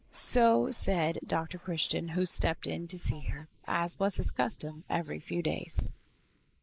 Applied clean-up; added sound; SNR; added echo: neural mask model Resemble Enhance denoiser.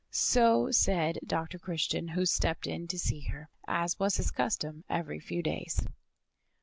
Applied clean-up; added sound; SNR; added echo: none; none; none; none.